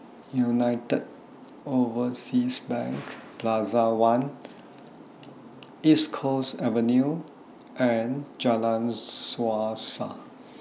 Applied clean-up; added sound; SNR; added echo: none; none; none; none.